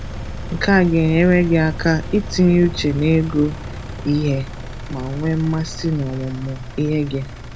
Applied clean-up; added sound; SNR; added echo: none; Engine; 10 dB; none.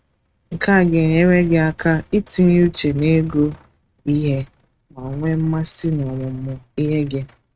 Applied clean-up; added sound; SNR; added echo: neural mask model RNNoise.